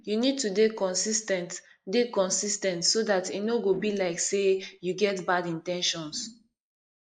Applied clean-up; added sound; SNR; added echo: neural mask model Resemble Enhance denoiser.